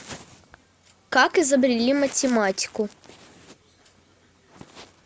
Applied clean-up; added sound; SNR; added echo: none; none; none; none.